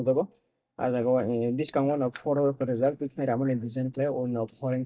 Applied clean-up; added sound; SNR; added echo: neural mask model DeepFilterNet 3.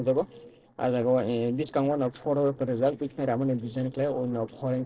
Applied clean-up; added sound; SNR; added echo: neural separator model SepFormer DNS4.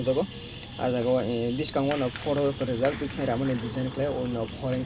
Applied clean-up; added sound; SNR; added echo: none; Applause; 14 dB; reverberation time 0.2 s.